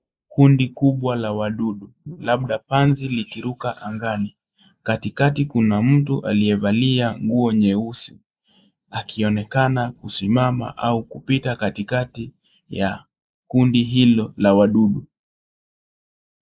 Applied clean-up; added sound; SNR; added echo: neural mask model Resemble Enhance denoiser.